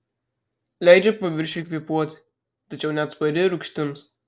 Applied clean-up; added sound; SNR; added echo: neural separator model SepFormer DNS4.